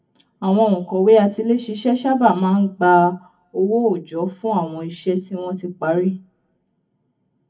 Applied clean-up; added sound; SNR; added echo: none; none; none; reverberation time 0.3 s.